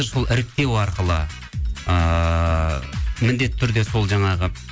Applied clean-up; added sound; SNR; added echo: none; none; none; none.